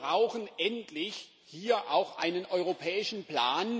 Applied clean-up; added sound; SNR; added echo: none; none; none; none.